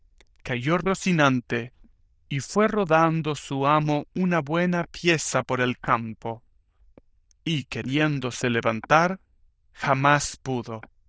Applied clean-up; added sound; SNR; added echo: neural diffusion model UNIVERSE++.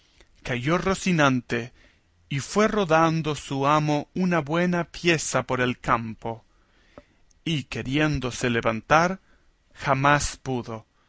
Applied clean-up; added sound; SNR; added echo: none; none; none; none.